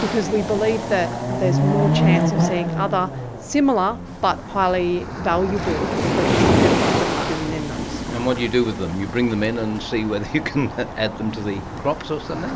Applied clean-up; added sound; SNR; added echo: none; Waves, surf + Chatter / Car passing by / Motorcycle / Traffic noise, roadway noise / Accelerating, revving, vroom; 0 dB; none.